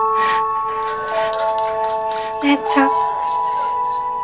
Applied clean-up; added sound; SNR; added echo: none; Applause / Clapping; 15 dB; none.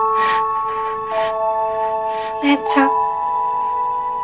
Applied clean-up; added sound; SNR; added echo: none; none; none; none.